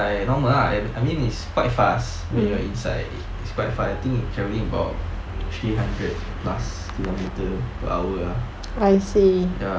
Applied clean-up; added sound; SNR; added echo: none; none; none; none.